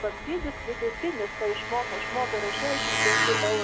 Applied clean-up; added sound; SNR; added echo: none; Engine; -1 dB; none.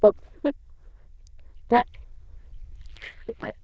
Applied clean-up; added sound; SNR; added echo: neural diffusion model UNIVERSE++.